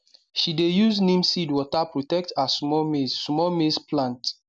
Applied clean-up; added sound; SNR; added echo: none; none; none; none.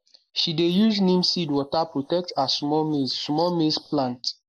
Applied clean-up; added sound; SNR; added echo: neural mask model Resemble Enhance denoiser.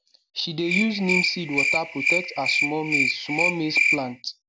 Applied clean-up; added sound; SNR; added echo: none; Cricket; -3 dB; none.